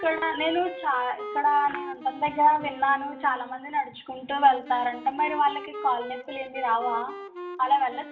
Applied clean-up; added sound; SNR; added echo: none; Wind instrument, woodwind instrument; 13 dB; reverberation time 0.7 s.